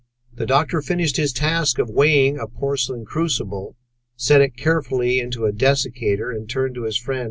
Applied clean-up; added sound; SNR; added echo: none; none; none; none.